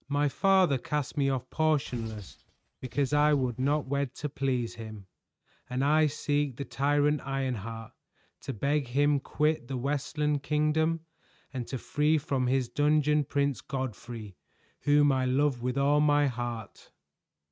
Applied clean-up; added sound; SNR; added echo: neural mask model RNNoise.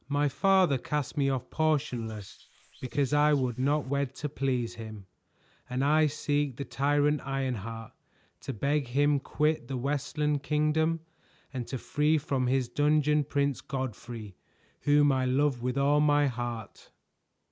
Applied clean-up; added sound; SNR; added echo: neural mask model Resemble Enhance denoiser.